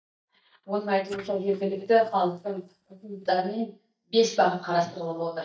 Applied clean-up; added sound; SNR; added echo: neural mask model DeepFilterNet 3.